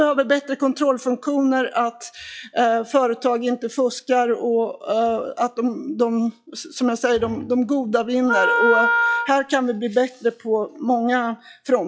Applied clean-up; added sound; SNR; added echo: classical method log-MMSE.